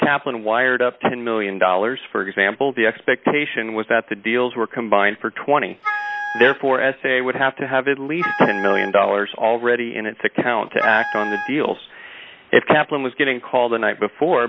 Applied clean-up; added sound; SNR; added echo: none; Wind instrument, woodwind instrument; 7 dB; none.